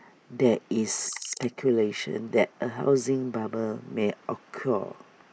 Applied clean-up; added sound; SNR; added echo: neural mask model Resemble Enhance denoiser.